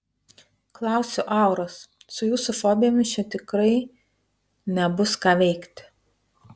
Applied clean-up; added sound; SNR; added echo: none; none; none; none.